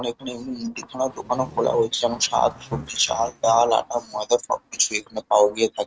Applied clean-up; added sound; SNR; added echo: neural mask model RNNoise.